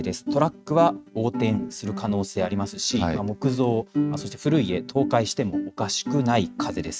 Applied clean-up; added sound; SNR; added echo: neural mask model RNNoise.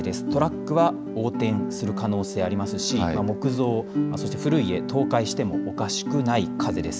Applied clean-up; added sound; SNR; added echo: none; Guitar; 3 dB; none.